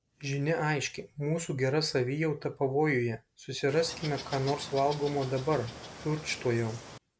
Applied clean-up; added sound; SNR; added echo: none; Water / Bird; 13 dB; none.